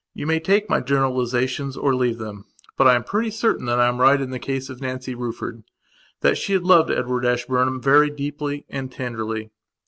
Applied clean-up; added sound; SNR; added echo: none; none; none; none.